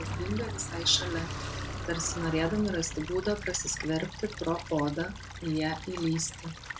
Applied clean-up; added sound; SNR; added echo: none; Stream / Trickle, dribble + Car; 7 dB; none.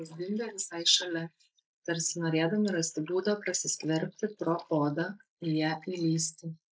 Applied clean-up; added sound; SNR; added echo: neural mask model Resemble Enhance denoiser.